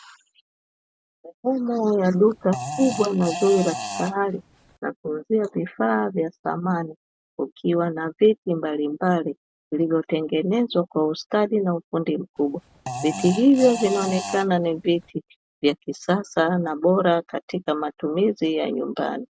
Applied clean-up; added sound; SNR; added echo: none; Fart; 10 dB; none.